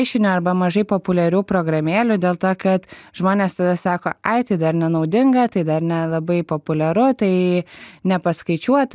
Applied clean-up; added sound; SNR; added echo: none; none; none; none.